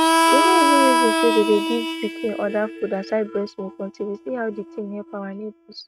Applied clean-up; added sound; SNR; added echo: neural mask model RNNoise.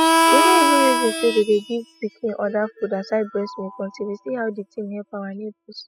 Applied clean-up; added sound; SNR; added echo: classical method spectral subtraction.